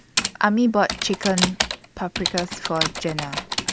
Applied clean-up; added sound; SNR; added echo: none; Typing; 3 dB; none.